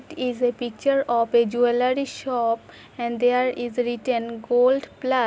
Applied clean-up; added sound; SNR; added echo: none; none; none; none.